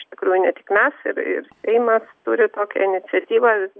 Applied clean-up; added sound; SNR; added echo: none; none; none; none.